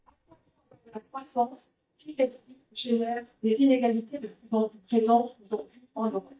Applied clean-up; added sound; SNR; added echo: neural mask model DeepFilterNet 3.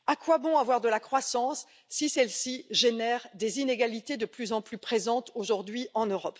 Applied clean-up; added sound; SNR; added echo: none; none; none; none.